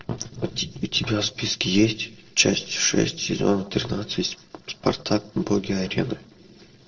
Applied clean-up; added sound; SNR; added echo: neural separator model SepFormer DNS4.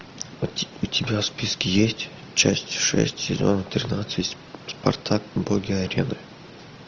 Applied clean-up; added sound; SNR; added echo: none; none; none; none.